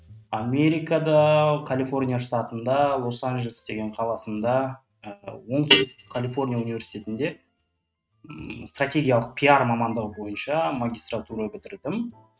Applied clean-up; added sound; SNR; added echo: neural mask model RNNoise.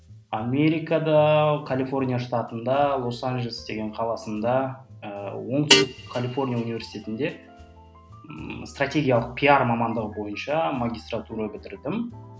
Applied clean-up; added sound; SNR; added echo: none; Guitar; 3 dB; none.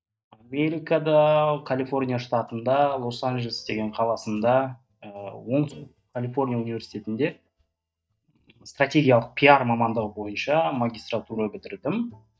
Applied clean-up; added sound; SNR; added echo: neural mask model DeepFilterNet 3.